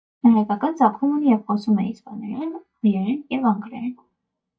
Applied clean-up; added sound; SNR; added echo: neural mask model DeepFilterNet 3.